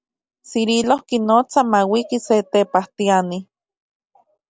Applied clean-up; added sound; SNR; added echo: none; none; none; none.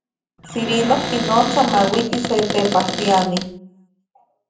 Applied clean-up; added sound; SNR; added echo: none; Cupboard open or close; 4 dB; reverberation time 0.6 s.